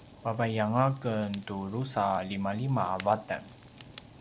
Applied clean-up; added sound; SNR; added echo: none; Fire; 20 dB; none.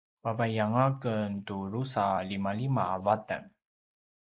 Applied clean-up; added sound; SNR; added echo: neural mask model Resemble Enhance denoiser.